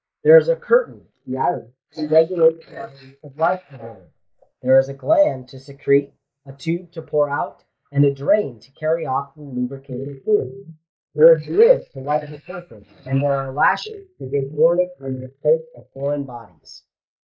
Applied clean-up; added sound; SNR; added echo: neural mask model Resemble Enhance denoiser.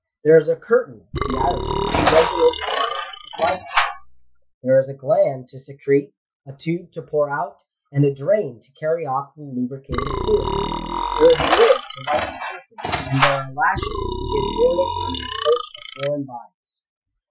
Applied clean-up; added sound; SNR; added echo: classical method Wiener filter.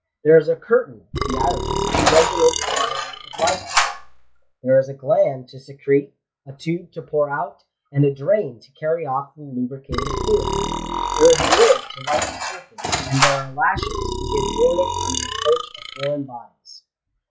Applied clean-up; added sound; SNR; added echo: classical method log-MMSE.